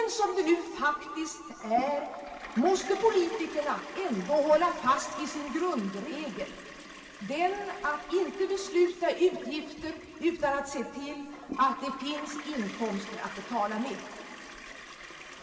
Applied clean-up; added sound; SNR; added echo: none; Toilet flush; 15 dB; reverberation time 2.6 s.